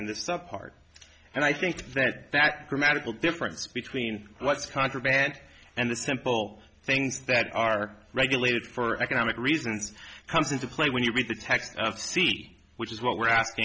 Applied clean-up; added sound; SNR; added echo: none; none; none; none.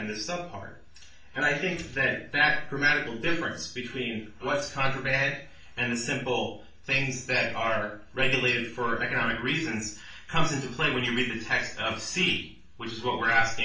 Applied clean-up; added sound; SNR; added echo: none; none; none; reverberation time 0.4 s.